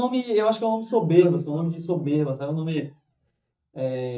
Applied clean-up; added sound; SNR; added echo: neural mask model DeepFilterNet 3.